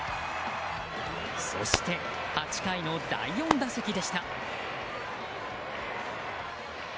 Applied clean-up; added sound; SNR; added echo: none; Hands; 4 dB; none.